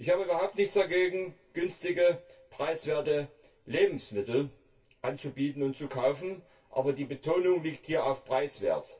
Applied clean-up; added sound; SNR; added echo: none; none; none; reverberation time 0.2 s.